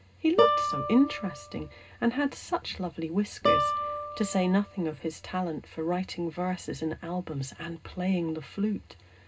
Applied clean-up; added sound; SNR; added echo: none; Guitar; 2 dB; reverberation time 0.2 s.